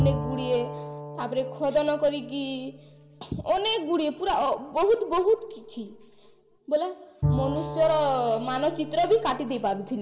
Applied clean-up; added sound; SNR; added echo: none; Bowed string instrument; 8 dB; reverberation time 2.1 s.